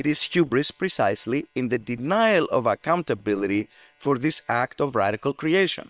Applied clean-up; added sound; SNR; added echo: neural separator model SepFormer WHAM!.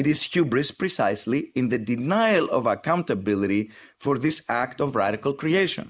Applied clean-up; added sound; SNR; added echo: neural mask model Resemble Enhance denoiser.